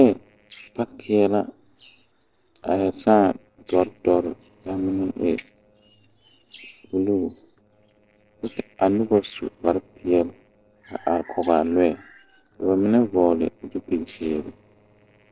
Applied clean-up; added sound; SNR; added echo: neural separator model SepFormer DNS4.